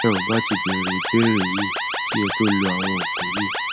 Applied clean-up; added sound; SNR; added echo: none; Alarm; 2 dB; none.